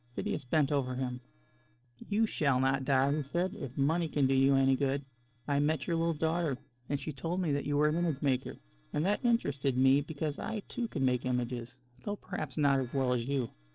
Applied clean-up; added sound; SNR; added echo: neural separator model SepFormer DNS4.